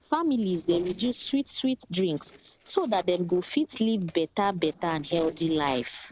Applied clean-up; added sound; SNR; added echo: neural separator model SepFormer DNS4.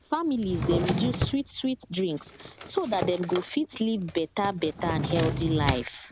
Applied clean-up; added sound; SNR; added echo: none; Drawer open or close; 4 dB; none.